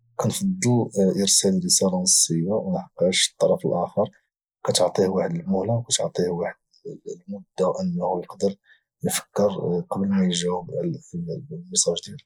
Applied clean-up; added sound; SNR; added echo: neural mask model Resemble Enhance denoiser.